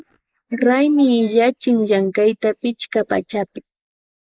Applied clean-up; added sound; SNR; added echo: neural mask model Resemble Enhance denoiser.